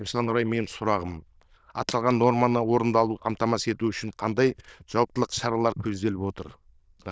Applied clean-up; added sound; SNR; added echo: neural diffusion model UNIVERSE++.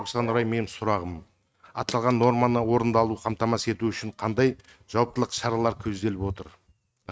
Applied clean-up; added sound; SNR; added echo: neural mask model RNNoise.